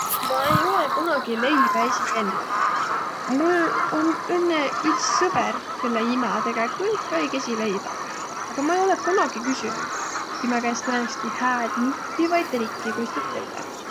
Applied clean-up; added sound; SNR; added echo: none; Bird vocalization, bird call, bird song; 1 dB; none.